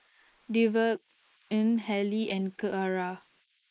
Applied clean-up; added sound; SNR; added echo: neural mask model Resemble Enhance denoiser.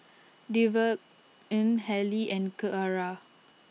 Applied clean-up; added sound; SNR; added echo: none; none; none; none.